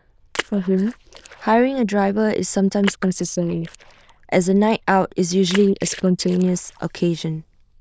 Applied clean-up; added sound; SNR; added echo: neural diffusion model UNIVERSE++.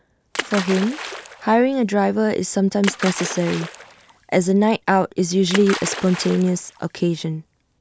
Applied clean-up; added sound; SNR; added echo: none; Splash, splatter; 12 dB; none.